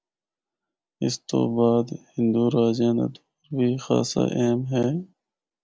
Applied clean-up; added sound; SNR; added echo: none; none; none; none.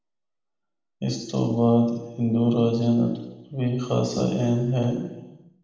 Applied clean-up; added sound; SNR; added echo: none; none; none; reverberation time 1.0 s.